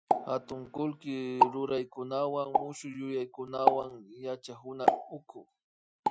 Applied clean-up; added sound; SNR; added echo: classical method Wiener filter.